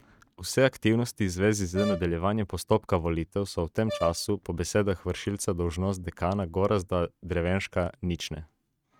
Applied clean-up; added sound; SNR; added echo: neural mask model RNNoise.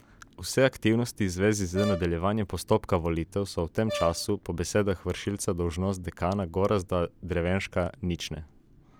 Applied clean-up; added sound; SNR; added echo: none; Brass instrument; 10 dB; none.